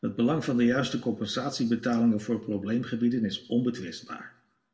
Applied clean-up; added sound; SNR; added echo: none; none; none; reverberation time 0.6 s.